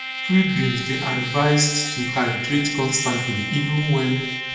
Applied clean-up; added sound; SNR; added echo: none; Trumpet; 6 dB; reverberation time 0.9 s.